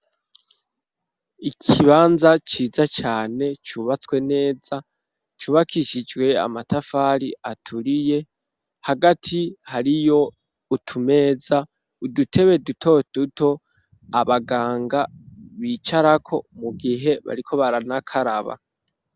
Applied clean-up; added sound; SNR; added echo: none; none; none; none.